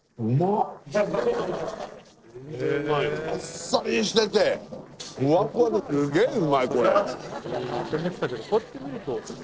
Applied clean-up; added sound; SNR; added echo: neural separator model SepFormer DNS4.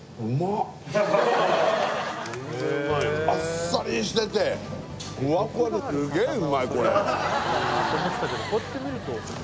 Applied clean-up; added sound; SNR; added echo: none; none; none; none.